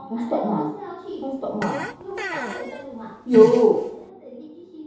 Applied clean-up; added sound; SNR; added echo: none; Fart; 11 dB; reverberation time 0.8 s.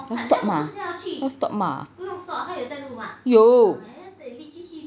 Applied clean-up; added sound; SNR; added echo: none; none; none; none.